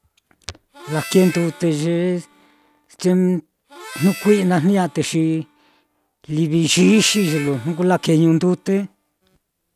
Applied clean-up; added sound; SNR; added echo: none; Harmonica; 18 dB; none.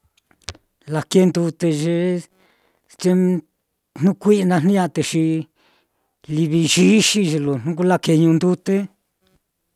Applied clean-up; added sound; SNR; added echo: none; none; none; none.